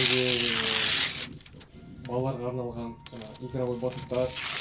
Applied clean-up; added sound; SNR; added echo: none; Tearing; 0 dB; reverberation time 0.2 s.